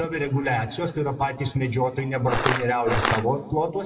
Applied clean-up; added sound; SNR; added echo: none; Crushing; -1 dB; reverberation time 1.1 s.